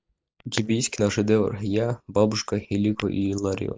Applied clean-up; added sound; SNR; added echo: neural mask model DeepFilterNet 3.